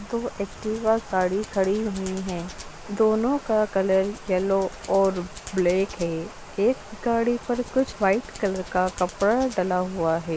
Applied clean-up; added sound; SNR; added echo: none; Hands + Rain; 17 dB; none.